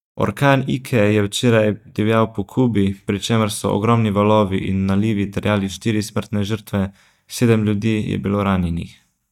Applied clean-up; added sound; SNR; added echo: neural mask model DeepFilterNet 3.